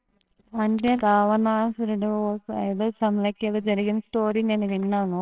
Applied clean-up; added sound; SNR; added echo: neural separator model SepFormer WHAMR!.